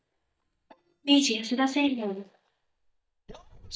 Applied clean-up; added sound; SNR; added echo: neural mask model DeepFilterNet 3.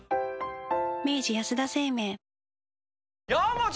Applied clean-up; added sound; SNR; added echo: none; none; none; none.